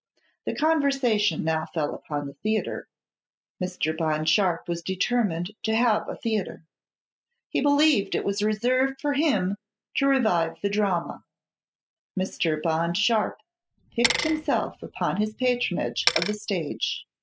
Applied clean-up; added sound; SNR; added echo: classical method spectral subtraction.